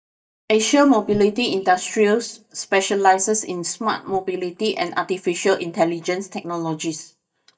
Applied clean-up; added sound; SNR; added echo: neural mask model DeepFilterNet 3.